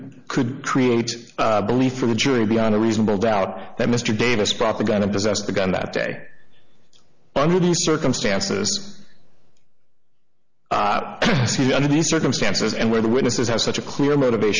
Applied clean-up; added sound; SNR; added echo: none; none; none; none.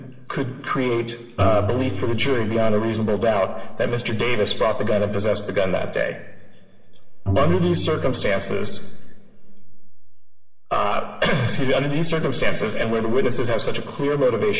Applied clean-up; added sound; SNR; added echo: none; Bowed string instrument; 11 dB; reverberation time 2.5 s.